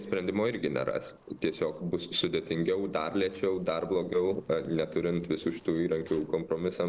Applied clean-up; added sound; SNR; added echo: neural separator model SepFormer DNS4.